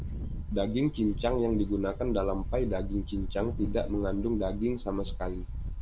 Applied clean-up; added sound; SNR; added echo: none; Wind; 4 dB; none.